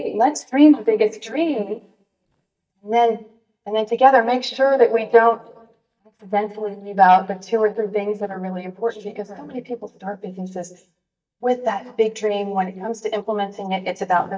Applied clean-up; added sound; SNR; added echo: neural mask model DeepFilterNet 3.